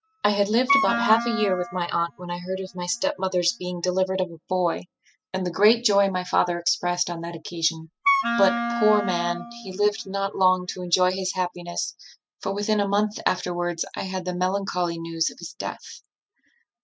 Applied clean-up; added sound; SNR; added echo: classical method spectral subtraction.